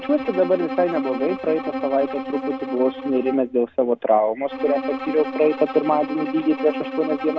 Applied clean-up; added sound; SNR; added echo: none; Bowed string instrument; 8 dB; none.